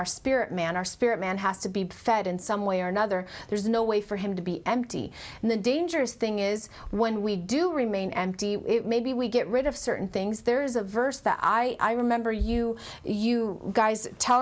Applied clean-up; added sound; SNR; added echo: none; none; none; none.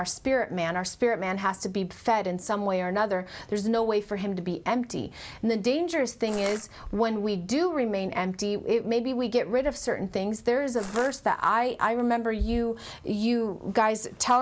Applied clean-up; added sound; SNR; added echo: none; Crushing; 13 dB; none.